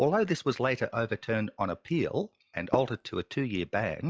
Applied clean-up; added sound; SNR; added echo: classical method log-MMSE.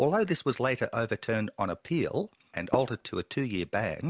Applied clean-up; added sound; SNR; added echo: none; Tap; 3 dB; none.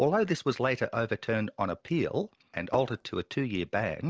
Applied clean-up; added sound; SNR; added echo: neural separator model SepFormer DNS4.